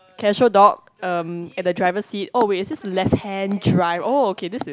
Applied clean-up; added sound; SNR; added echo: none; none; none; none.